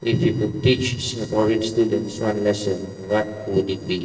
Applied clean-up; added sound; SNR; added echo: neural separator model SepFormer DNS4.